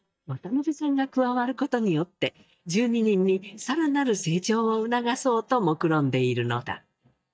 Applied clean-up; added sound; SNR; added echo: neural mask model DeepFilterNet 3.